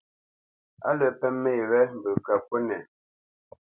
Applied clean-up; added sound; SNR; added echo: none; none; none; none.